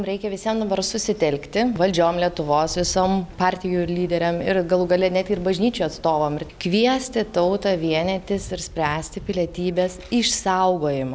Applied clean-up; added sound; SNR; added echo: none; none; none; none.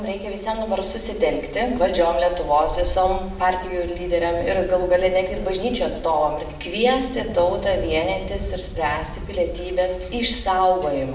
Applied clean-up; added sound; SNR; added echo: none; Thunder / Rain; 19 dB; reverberation time 0.7 s.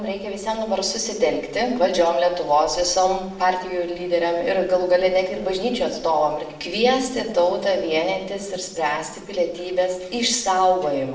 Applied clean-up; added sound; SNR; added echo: neural separator model SepFormer DNS4.